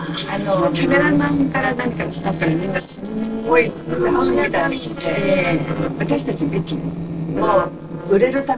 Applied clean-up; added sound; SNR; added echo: neural separator model SepFormer DNS4.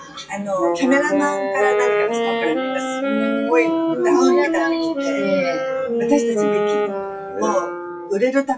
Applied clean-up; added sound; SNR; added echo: classical method WPE with log-MMSE.